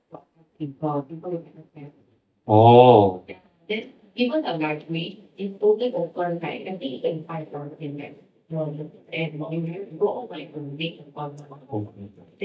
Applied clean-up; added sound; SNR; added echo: neural mask model DeepFilterNet 3.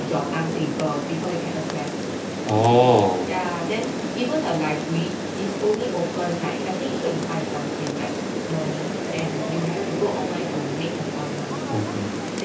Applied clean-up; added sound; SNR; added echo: none; Rain; 3 dB; reverberation time 0.3 s.